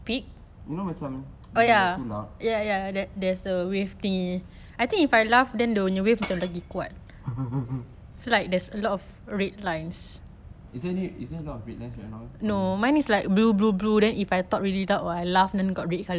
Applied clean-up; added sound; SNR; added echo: none; Shatter / Crushing; 20 dB; none.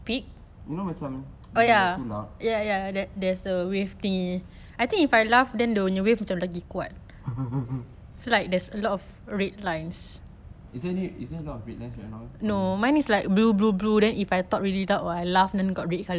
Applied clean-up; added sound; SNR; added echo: none; none; none; none.